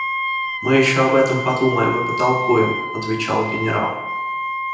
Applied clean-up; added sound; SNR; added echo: none; Wind instrument, woodwind instrument; 5 dB; reverberation time 0.9 s.